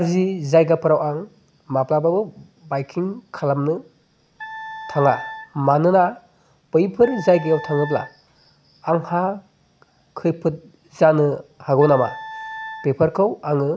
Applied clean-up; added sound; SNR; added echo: none; Wind instrument, woodwind instrument; 14 dB; none.